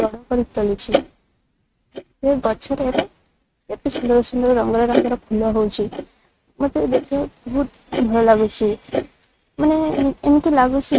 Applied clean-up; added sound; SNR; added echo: neural mask model RNNoise.